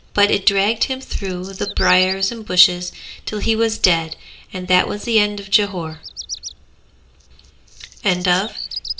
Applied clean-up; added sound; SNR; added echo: none; Bird vocalization, bird call, bird song; 14 dB; reverberation time 0.4 s.